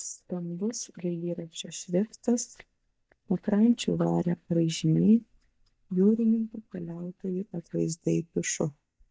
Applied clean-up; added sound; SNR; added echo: neural mask model DeepFilterNet 3.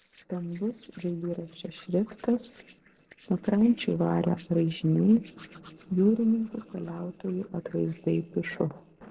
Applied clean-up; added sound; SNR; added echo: neural separator model SepFormer DNS4.